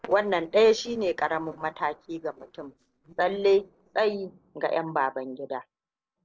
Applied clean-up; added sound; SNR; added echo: neural separator model SepFormer DNS4.